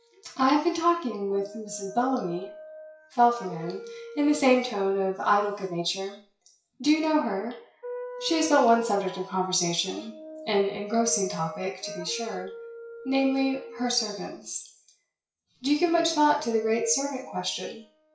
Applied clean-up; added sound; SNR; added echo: classical method WPE with log-MMSE.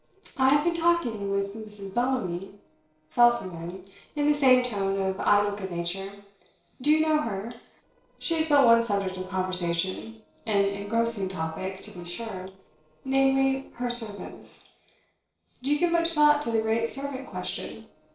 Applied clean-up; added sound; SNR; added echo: neural separator model SepFormer DNS4.